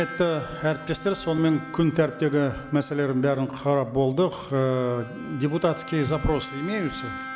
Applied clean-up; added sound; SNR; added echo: none; Bowed string instrument; 15 dB; none.